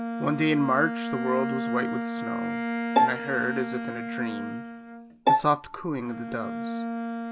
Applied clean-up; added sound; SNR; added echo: none; Bowed string instrument + Bowed string instrument; -1 dB; none.